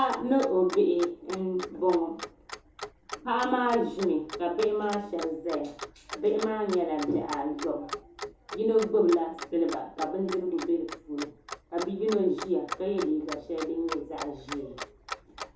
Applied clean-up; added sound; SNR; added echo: none; Clock; 13 dB; reverberation time 1.0 s.